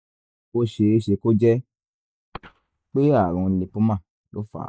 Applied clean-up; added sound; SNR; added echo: neural mask model DeepFilterNet 3.